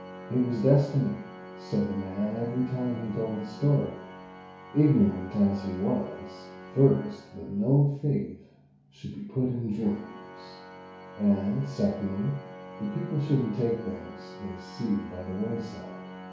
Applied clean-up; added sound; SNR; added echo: none; Organ; 16 dB; reverberation time 0.6 s.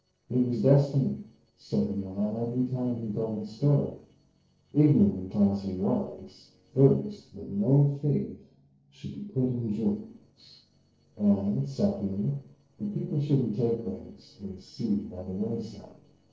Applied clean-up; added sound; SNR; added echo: neural separator model SepFormer DNS4.